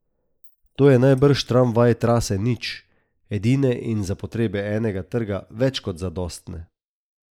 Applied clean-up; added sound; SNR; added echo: neural mask model Resemble Enhance denoiser.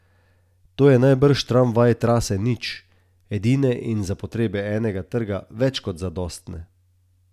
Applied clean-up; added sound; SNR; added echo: none; none; none; none.